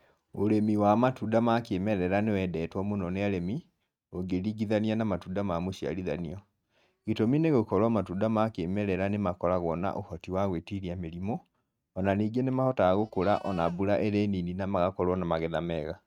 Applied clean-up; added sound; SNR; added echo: neural mask model RNNoise.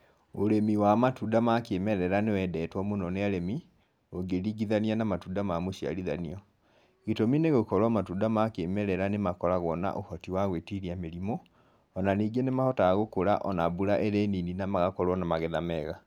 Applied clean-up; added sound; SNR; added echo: none; none; none; none.